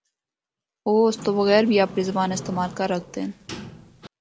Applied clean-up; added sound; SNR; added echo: none; Sliding door; 15 dB; none.